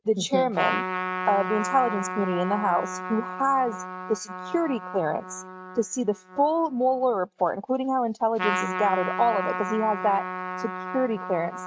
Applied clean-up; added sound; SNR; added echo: neural mask model RNNoise.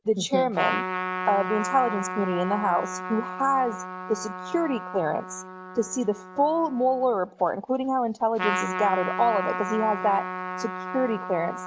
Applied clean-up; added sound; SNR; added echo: none; Trumpet; 6 dB; none.